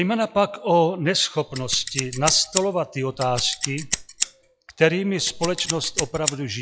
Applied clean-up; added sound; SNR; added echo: classical method log-MMSE.